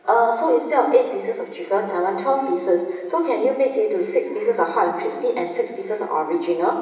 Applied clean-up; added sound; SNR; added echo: none; none; none; reverberation time 1.2 s.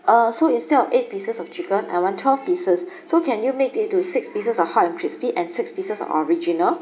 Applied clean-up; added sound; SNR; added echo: none; none; none; none.